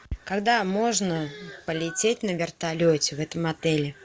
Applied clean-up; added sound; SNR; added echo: none; none; none; none.